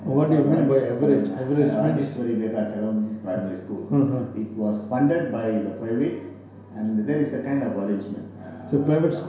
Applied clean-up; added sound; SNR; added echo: none; none; none; reverberation time 0.7 s.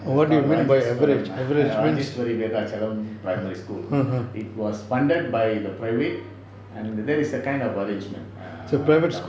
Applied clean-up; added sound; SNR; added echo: none; none; none; none.